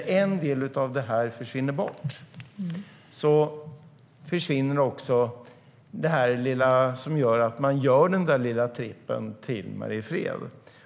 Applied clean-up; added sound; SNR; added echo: none; none; none; none.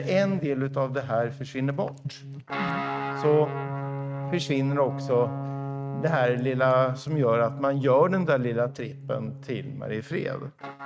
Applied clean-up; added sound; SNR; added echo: neural mask model RNNoise.